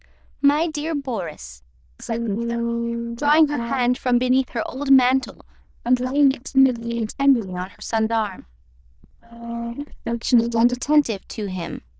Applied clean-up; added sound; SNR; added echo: neural diffusion model UNIVERSE++.